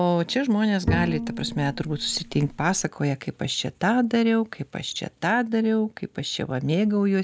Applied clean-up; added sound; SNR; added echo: none; Bowed string instrument; 6 dB; none.